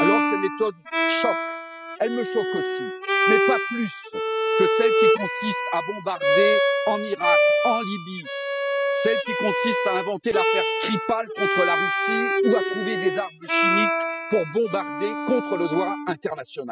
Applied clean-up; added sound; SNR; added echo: classical method spectral subtraction.